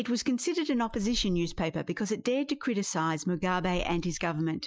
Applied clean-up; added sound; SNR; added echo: classical method Wiener filter.